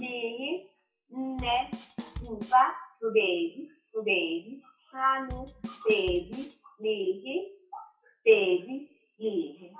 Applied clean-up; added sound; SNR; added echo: classical method WPE with log-MMSE.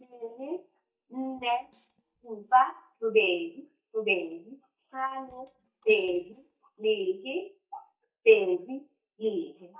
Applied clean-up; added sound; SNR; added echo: neural mask model DeepFilterNet 3.